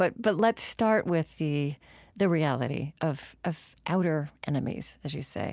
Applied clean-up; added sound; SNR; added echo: none; none; none; none.